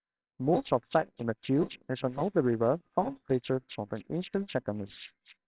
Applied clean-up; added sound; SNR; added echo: neural separator model SepFormer WHAMR!.